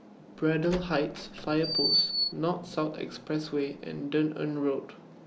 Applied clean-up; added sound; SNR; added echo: none; Door; 3 dB; none.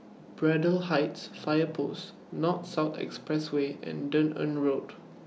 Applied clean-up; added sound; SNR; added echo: none; none; none; none.